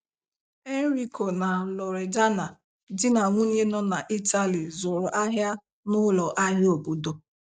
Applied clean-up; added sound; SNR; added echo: none; none; none; none.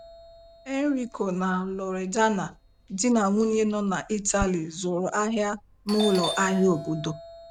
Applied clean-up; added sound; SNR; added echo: none; Doorbell; 14 dB; none.